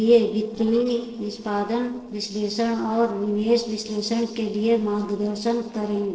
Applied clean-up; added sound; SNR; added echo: neural separator model SepFormer DNS4.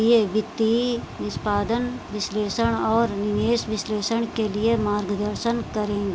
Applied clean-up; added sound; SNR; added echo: none; none; none; none.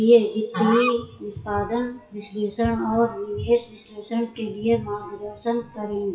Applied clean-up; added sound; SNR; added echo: classical method WPE with log-MMSE.